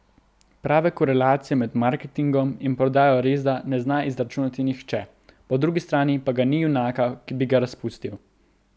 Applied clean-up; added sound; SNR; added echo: none; none; none; none.